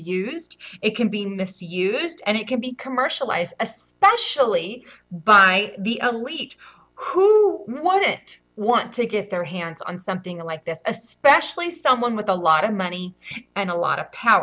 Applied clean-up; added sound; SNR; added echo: none; none; none; none.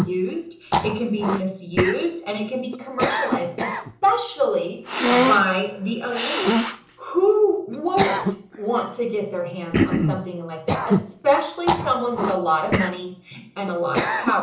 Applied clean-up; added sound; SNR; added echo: none; Cough; 2 dB; reverberation time 0.6 s.